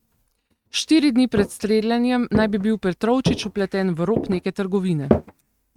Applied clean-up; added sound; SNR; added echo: neural mask model RNNoise.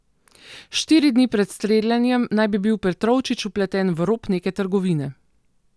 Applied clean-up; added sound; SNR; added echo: none; none; none; none.